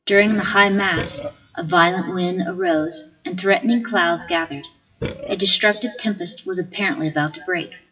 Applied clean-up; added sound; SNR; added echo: classical method WPE with log-MMSE.